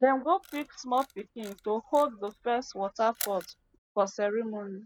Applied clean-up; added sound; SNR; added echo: none; Camera; 17 dB; none.